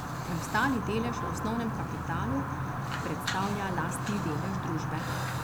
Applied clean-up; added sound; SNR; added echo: none; Fire; -1 dB; none.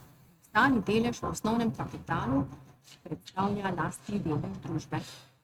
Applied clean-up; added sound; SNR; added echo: neural mask model RNNoise.